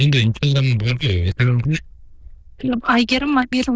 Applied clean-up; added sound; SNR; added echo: neural diffusion model UNIVERSE++.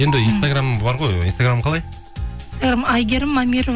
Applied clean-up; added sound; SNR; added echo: none; Gong; 15 dB; none.